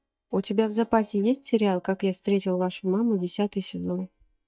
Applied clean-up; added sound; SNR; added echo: neural mask model DeepFilterNet 3.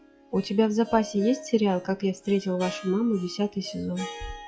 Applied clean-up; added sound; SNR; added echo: classical method log-MMSE.